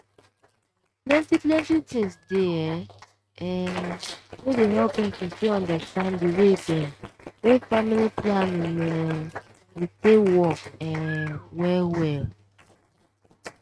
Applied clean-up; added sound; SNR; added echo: neural mask model RNNoise.